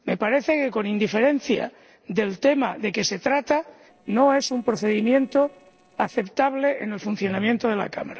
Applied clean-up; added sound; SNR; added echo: neural separator model SepFormer DNS4.